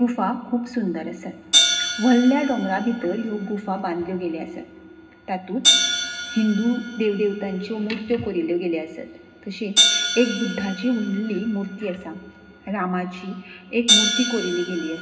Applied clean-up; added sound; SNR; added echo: none; Hi-hat; 2 dB; reverberation time 0.2 s.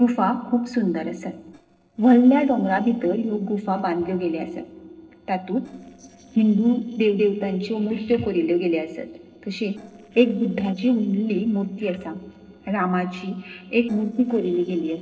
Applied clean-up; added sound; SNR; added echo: neural separator model SepFormer DNS4.